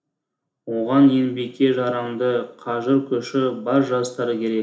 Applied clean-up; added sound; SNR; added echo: none; none; none; reverberation time 0.4 s.